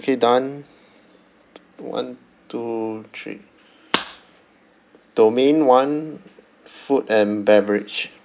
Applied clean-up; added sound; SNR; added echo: none; none; none; none.